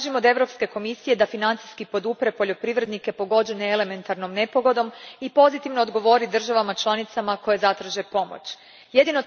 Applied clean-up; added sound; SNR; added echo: none; none; none; none.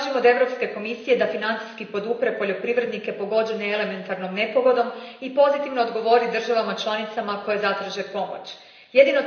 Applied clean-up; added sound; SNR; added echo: none; none; none; reverberation time 0.9 s.